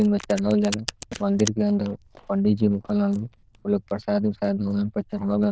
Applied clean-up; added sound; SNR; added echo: neural diffusion model UNIVERSE++.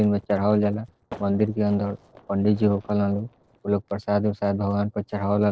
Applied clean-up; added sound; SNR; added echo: neural separator model SepFormer DNS4.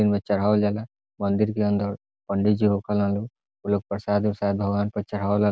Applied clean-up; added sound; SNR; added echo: none; none; none; none.